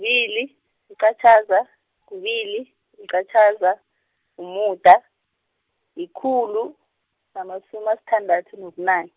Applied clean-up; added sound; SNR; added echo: none; none; none; none.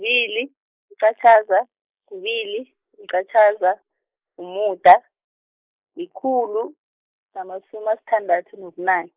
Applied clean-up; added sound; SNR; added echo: neural mask model Resemble Enhance denoiser.